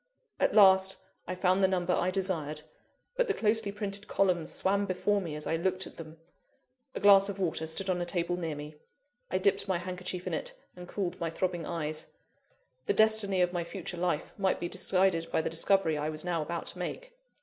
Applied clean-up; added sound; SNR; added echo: none; none; none; none.